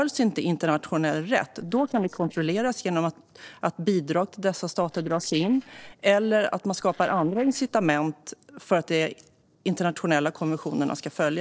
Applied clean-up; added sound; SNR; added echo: neural separator model SepFormer DNS4.